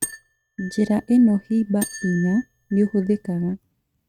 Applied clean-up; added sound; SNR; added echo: neural mask model RNNoise.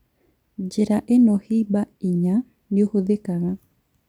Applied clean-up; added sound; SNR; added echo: none; none; none; none.